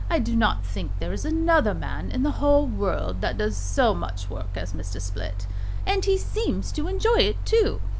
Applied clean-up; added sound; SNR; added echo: none; Mechanical fan; 1 dB; none.